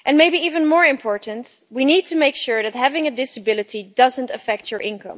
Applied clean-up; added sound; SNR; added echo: none; none; none; none.